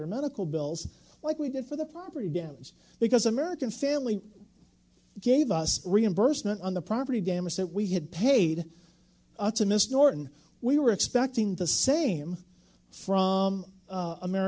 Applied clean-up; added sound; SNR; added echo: none; none; none; none.